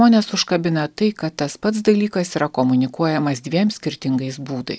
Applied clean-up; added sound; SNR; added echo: none; none; none; none.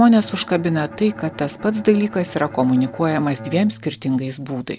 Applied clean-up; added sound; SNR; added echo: none; Bowed string instrument; 17 dB; none.